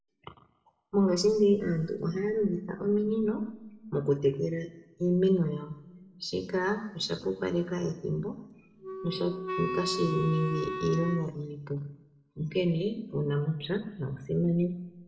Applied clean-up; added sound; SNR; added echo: none; Wind instrument, woodwind instrument; 6 dB; reverberation time 0.9 s.